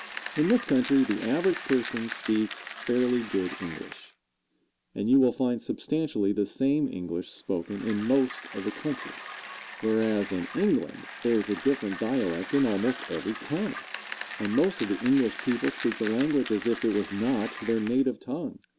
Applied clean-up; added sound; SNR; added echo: none; Bicycle; 13 dB; none.